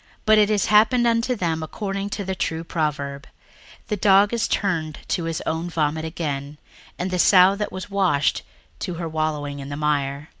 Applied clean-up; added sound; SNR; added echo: none; none; none; none.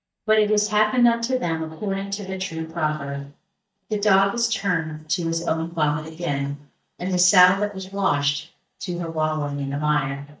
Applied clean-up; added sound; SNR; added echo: neural mask model DeepFilterNet 3.